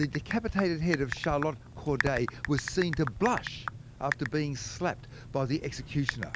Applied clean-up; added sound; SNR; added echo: none; Typing; 7 dB; none.